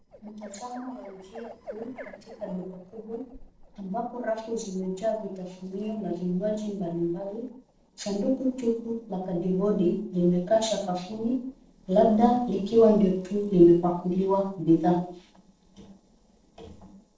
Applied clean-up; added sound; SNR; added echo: neural separator model SepFormer DNS4.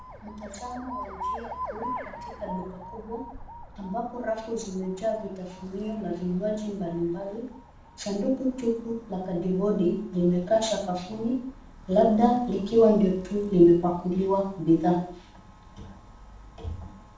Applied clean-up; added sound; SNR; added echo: none; Alarm; 16 dB; reverberation time 0.5 s.